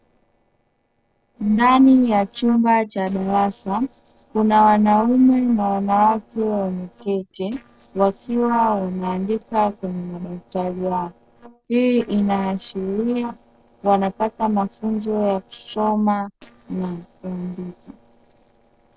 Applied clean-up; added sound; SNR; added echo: neural separator model SepFormer DNS4.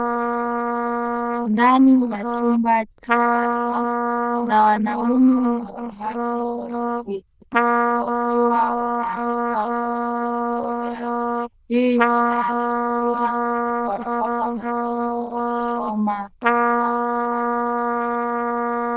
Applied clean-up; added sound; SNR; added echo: neural diffusion model UNIVERSE++.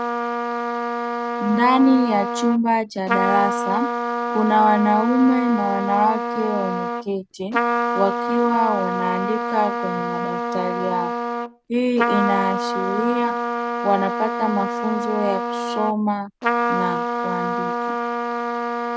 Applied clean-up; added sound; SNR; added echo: none; Trumpet; 1 dB; none.